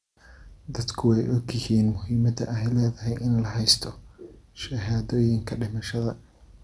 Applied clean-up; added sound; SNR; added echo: none; none; none; none.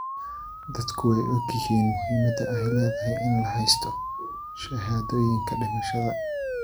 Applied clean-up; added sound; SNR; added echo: none; Siren; 5 dB; none.